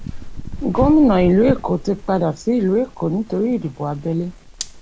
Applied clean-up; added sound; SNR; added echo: none; Fire; 10 dB; none.